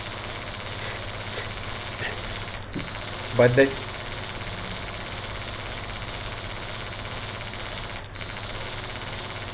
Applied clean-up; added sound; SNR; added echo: none; Tools; 4 dB; none.